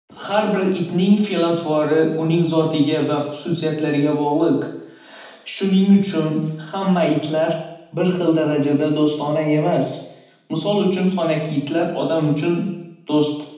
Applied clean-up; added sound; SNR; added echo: none; none; none; reverberation time 0.8 s.